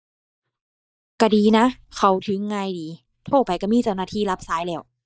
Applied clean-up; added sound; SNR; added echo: neural mask model DeepFilterNet 3.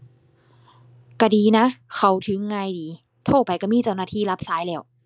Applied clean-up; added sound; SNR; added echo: none; none; none; none.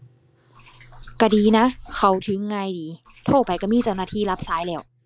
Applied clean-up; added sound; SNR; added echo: none; Liquid; 19 dB; none.